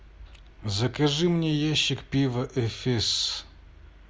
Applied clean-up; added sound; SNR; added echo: none; none; none; none.